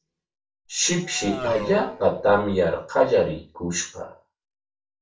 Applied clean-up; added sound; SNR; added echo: none; Race car, auto racing; 7 dB; reverberation time 0.3 s.